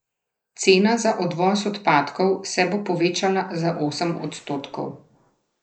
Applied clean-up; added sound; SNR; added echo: neural mask model Resemble Enhance denoiser.